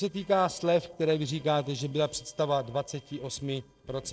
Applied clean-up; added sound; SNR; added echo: neural separator model SepFormer DNS4.